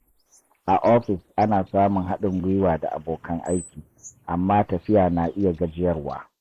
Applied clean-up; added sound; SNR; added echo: neural mask model Resemble Enhance denoiser.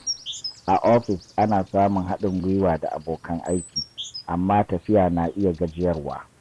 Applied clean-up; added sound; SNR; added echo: none; Insect; 16 dB; none.